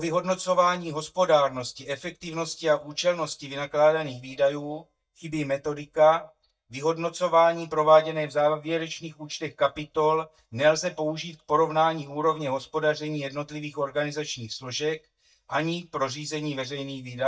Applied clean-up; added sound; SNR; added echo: neural mask model DeepFilterNet 3.